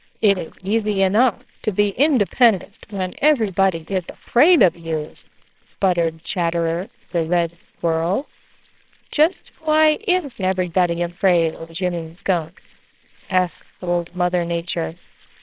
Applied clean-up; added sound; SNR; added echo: neural separator model SepFormer WHAMR!.